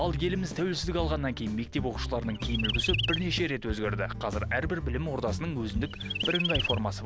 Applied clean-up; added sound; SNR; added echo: none; Chirp, tweet; 3 dB; none.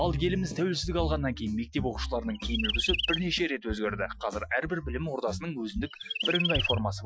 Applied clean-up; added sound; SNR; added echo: classical method Wiener filter.